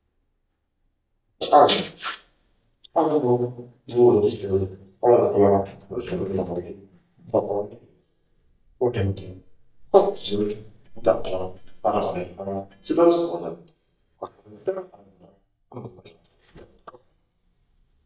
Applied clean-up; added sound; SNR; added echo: neural mask model DeepFilterNet 3.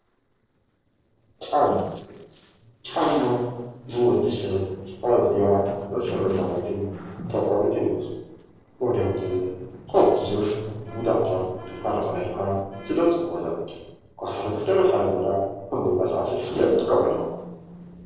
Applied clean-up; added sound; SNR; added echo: neural separator model SepFormer DNS4.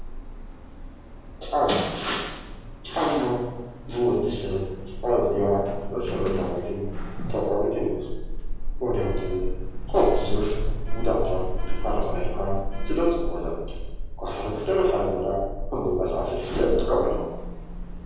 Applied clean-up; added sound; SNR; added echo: none; Sliding door; 1 dB; reverberation time 1.3 s.